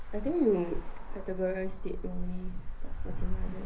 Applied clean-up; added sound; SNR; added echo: none; Traffic noise, roadway noise; -2 dB; reverberation time 0.3 s.